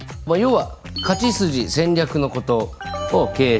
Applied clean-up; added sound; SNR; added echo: none; none; none; none.